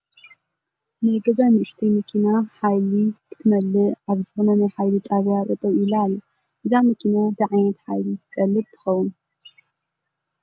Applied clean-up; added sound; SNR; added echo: none; none; none; none.